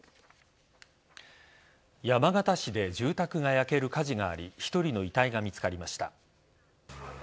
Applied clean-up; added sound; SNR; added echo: none; none; none; none.